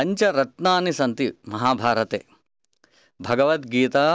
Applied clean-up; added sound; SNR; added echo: none; none; none; none.